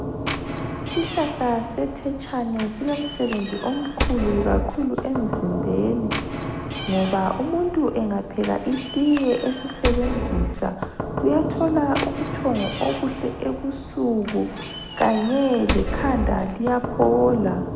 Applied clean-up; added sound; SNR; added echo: none; Knock / Slam; 4 dB; reverberation time 0.9 s.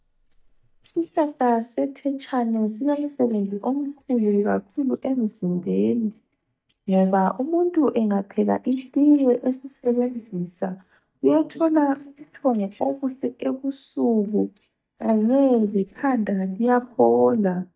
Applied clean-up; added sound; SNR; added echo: neural mask model DeepFilterNet 3.